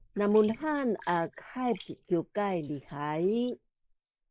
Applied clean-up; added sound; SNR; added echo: neural mask model Resemble Enhance denoiser.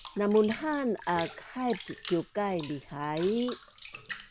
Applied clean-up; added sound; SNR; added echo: none; Bathtub (filling or washing) / Water; 11 dB; none.